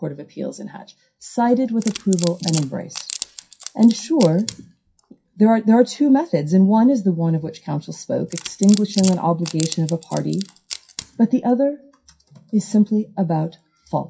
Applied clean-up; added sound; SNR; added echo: classical method WPE with log-MMSE.